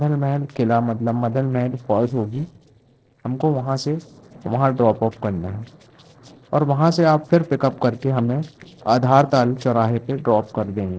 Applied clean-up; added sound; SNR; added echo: neural separator model SepFormer DNS4.